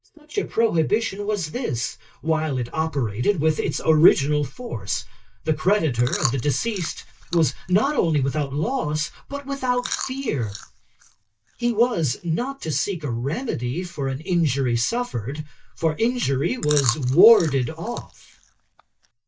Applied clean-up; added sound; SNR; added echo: neural mask model DeepFilterNet 3.